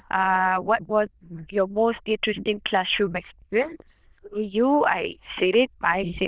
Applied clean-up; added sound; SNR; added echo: neural diffusion model UNIVERSE++.